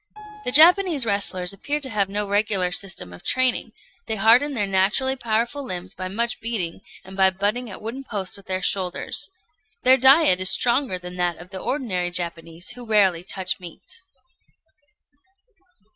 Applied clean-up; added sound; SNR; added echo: neural mask model RNNoise.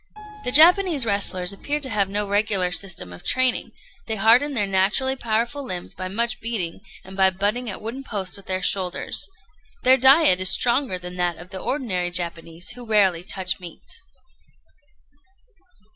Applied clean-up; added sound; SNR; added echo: none; Keyboard (musical); 18 dB; none.